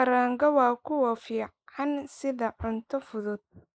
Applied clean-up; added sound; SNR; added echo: neural mask model Resemble Enhance denoiser.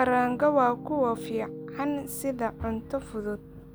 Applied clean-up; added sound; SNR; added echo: none; Piano; 13 dB; none.